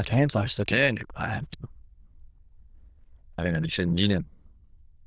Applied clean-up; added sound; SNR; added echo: neural diffusion model UNIVERSE++.